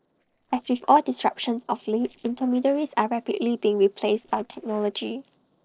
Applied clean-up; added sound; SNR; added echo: neural separator model SepFormer DNS4.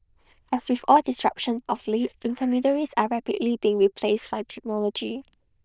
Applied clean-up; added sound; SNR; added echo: neural diffusion model UNIVERSE++.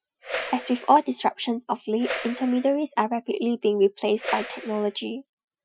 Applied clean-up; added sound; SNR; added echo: classical method Wiener filter.